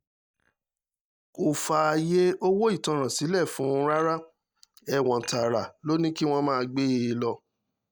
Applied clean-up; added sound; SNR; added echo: neural mask model DeepFilterNet 3.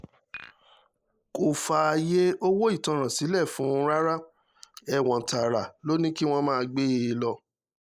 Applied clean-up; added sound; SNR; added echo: neural mask model Resemble Enhance denoiser.